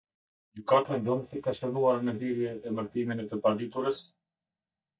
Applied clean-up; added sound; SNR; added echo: neural mask model DeepFilterNet 3.